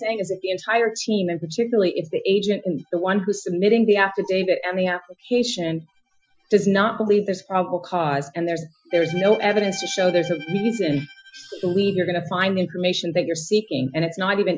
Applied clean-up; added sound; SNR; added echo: classical method Wiener filter.